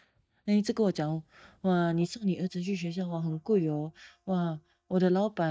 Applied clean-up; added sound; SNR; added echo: neural mask model DeepFilterNet 3.